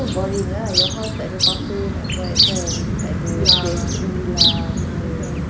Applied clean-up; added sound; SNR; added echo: none; Chirp, tweet; 1 dB; none.